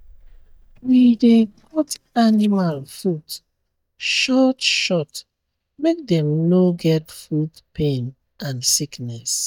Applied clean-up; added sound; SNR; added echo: neural mask model DeepFilterNet 3.